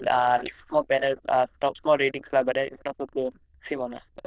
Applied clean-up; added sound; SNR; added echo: neural diffusion model UNIVERSE++.